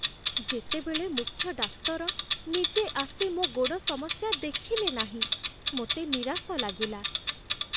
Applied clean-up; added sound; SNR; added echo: none; Clock; -4 dB; none.